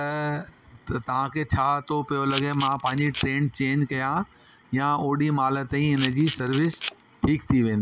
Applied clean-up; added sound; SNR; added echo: none; Camera; 11 dB; none.